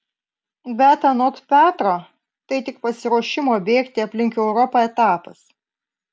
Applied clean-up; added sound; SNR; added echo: none; none; none; none.